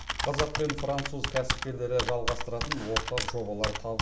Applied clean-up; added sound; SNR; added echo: none; Computer keyboard; 1 dB; reverberation time 2.0 s.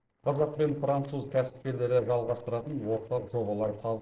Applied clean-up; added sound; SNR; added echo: neural separator model SepFormer DNS4.